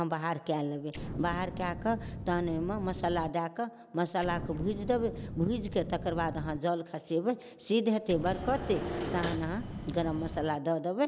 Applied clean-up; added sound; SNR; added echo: none; Engine / Mechanisms + Explosion; 7 dB; none.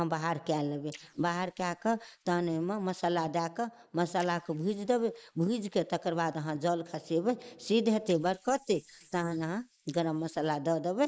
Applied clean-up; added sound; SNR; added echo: neural mask model Resemble Enhance denoiser.